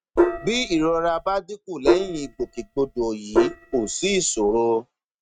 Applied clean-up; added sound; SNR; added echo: neural mask model RNNoise.